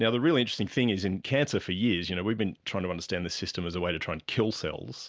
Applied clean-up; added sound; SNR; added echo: none; none; none; none.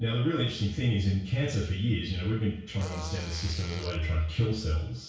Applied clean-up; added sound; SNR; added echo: none; Fart; 18 dB; reverberation time 0.6 s.